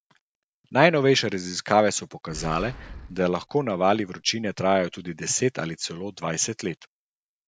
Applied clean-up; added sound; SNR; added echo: none; Boom; 18 dB; none.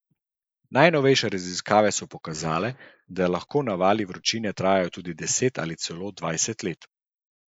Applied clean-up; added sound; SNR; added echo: neural mask model Resemble Enhance denoiser.